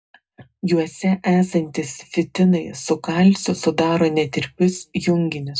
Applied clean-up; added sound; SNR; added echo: none; none; none; reverberation time 0.2 s.